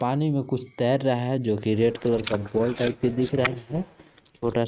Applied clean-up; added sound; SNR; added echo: neural mask model RNNoise.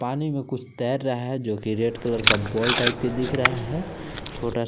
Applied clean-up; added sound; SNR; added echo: none; Packing tape, duct tape; 1 dB; none.